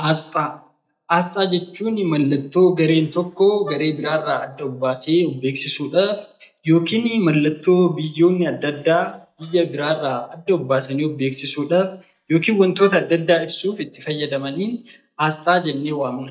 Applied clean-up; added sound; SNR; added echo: neural mask model DeepFilterNet 3.